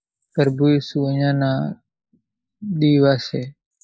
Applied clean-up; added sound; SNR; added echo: neural mask model Resemble Enhance denoiser.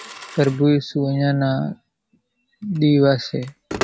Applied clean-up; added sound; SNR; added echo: none; Telephone; 15 dB; none.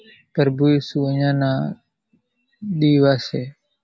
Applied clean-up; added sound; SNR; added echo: none; none; none; none.